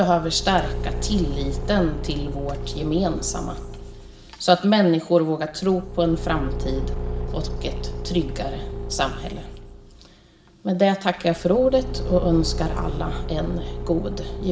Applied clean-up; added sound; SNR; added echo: none; Engine / Car; 5 dB; reverberation time 1.6 s.